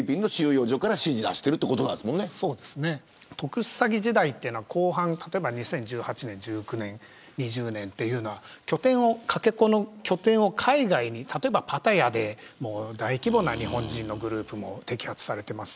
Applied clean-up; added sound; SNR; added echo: none; none; none; none.